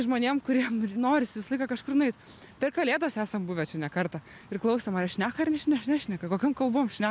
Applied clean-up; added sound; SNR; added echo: none; none; none; none.